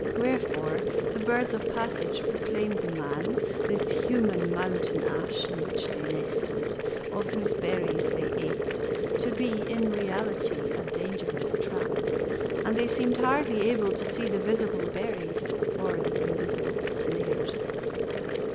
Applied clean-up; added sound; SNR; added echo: none; Boiling; -3 dB; none.